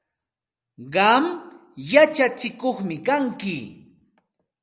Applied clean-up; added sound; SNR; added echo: none; none; none; none.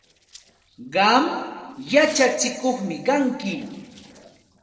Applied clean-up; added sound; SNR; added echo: neural separator model SepFormer DNS4.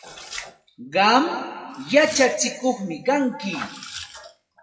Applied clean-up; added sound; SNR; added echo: classical method WPE with log-MMSE.